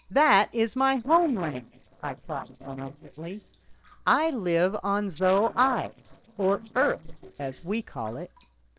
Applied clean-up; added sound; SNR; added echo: neural separator model SepFormer DNS4.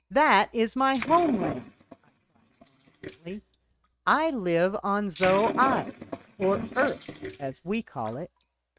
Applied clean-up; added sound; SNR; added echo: neural mask model RNNoise.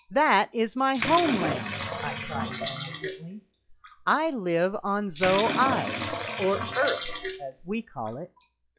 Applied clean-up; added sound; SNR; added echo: classical method log-MMSE.